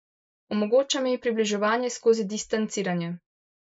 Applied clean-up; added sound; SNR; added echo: neural mask model Resemble Enhance denoiser.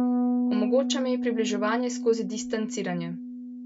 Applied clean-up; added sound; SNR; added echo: none; Bass guitar; -1 dB; none.